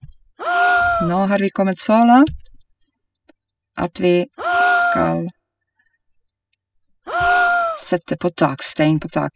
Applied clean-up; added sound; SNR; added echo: classical method spectral subtraction.